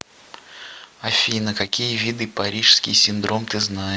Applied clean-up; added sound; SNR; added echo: none; none; none; none.